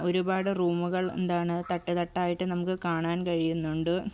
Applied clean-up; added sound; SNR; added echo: none; none; none; none.